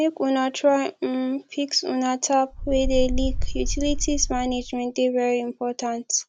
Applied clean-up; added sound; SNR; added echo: none; Wind; 2 dB; none.